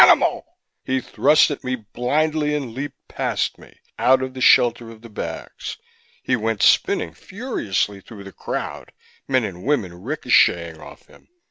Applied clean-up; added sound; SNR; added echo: none; none; none; none.